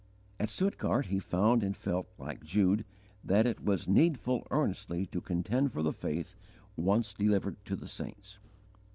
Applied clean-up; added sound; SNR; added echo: none; none; none; none.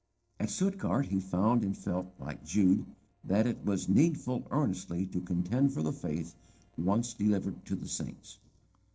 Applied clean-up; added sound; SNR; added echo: neural separator model SepFormer DNS4.